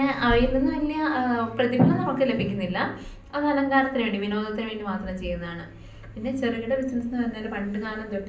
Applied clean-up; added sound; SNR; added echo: none; Accelerating, revving, vroom; 14 dB; reverberation time 0.6 s.